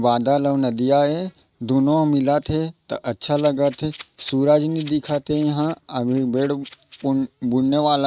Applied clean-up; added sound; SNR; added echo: neural mask model RNNoise.